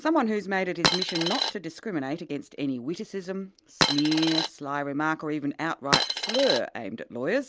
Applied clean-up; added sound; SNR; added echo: none; Coin (dropping); -3 dB; none.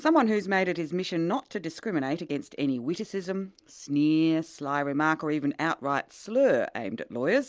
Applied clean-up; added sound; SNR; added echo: none; none; none; none.